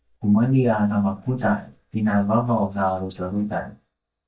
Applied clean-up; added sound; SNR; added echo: neural mask model DeepFilterNet 3.